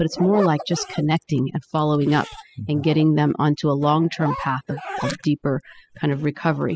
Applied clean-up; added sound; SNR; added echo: classical method spectral subtraction.